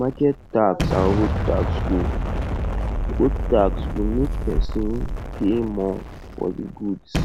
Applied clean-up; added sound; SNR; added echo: none; Explosion; 1 dB; none.